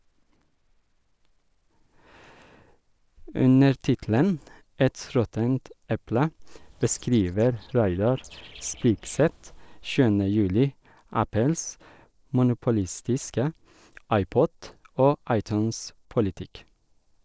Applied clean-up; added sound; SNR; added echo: neural separator model SepFormer DNS4.